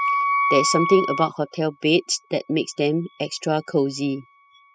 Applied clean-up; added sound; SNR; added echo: classical method spectral subtraction.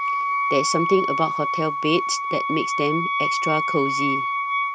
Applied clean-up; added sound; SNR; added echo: none; Wind instrument, woodwind instrument; -1 dB; none.